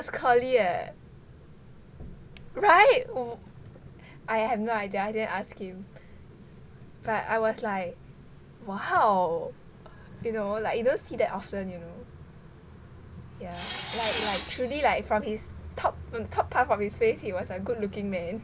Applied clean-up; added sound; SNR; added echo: none; Tools; 3 dB; none.